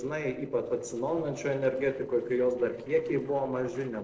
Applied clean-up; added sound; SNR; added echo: neural separator model SepFormer DNS4.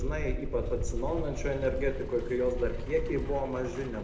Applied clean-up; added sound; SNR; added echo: none; Truck; 2 dB; reverberation time 0.6 s.